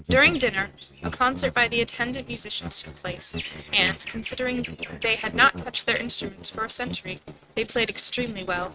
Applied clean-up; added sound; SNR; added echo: neural mask model RNNoise.